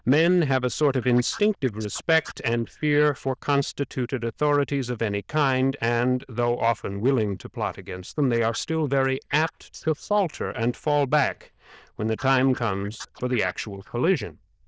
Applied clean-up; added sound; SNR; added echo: neural diffusion model UNIVERSE++.